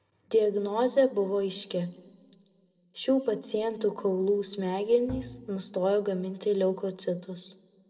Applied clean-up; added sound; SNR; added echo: none; Bowed string instrument; 16 dB; reverberation time 1.1 s.